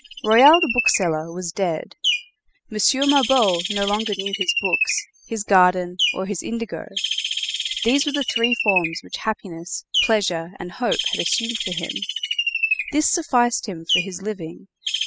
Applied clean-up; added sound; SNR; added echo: classical method spectral subtraction.